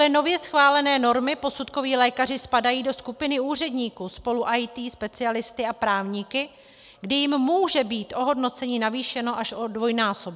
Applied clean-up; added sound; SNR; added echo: none; none; none; none.